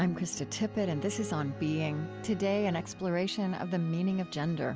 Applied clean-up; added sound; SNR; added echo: none; none; none; none.